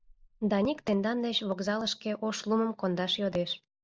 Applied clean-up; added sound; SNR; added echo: neural mask model Resemble Enhance denoiser.